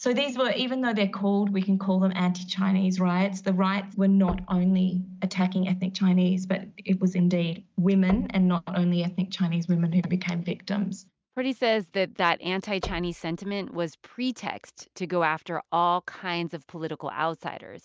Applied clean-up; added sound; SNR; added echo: neural mask model RNNoise.